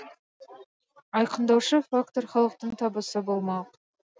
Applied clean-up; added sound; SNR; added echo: none; none; none; none.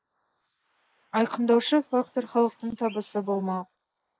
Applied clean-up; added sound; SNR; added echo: neural mask model Resemble Enhance denoiser.